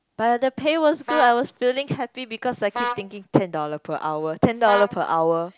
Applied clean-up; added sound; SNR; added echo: none; Vehicle horn, car horn, honking; 10 dB; none.